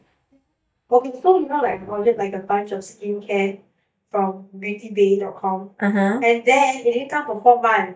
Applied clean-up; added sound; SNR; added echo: neural mask model DeepFilterNet 3.